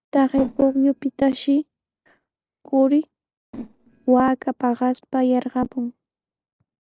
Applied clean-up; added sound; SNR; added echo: neural separator model SepFormer DNS4.